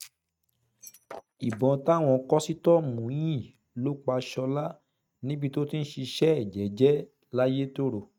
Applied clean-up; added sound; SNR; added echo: neural mask model RNNoise.